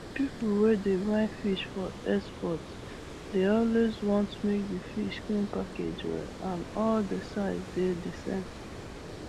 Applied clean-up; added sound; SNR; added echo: none; Water; 11 dB; none.